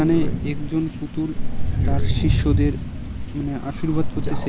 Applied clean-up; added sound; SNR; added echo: none; Crow; -4 dB; none.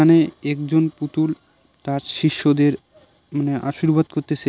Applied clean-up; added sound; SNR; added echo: none; none; none; none.